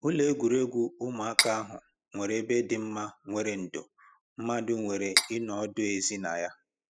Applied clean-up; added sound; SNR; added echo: classical method spectral subtraction.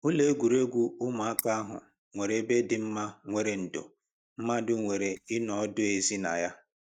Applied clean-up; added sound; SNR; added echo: neural mask model DeepFilterNet 3.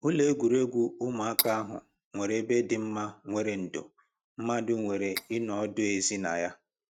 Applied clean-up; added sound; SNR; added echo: neural mask model RNNoise.